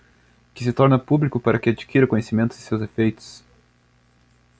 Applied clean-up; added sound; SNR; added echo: none; none; none; none.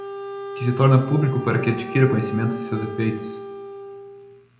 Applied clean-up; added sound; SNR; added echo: none; Wind instrument, woodwind instrument; 11 dB; reverberation time 0.8 s.